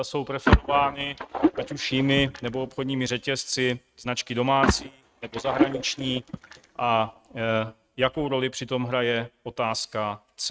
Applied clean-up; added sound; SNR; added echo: neural mask model RNNoise.